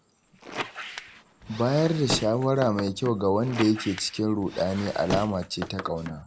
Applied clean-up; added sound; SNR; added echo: none; Squeak; 10 dB; none.